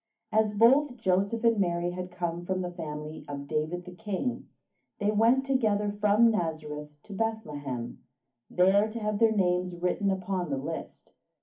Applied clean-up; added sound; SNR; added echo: none; none; none; reverberation time 0.3 s.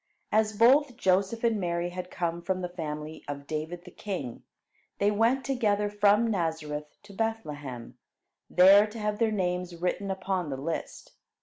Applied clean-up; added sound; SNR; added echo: none; none; none; none.